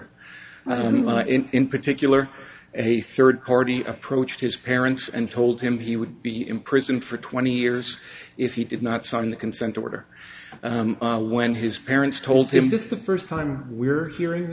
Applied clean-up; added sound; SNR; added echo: none; none; none; none.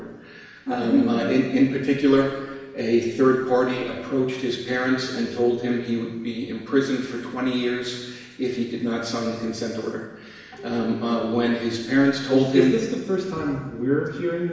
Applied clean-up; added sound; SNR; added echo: none; Telephone; 15 dB; reverberation time 1.1 s.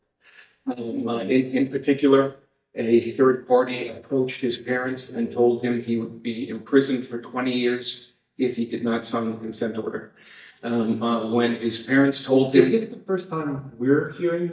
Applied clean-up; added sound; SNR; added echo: neural mask model DeepFilterNet 3.